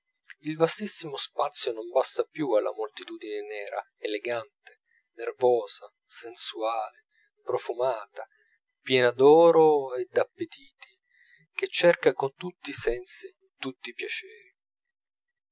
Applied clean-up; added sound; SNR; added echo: none; none; none; none.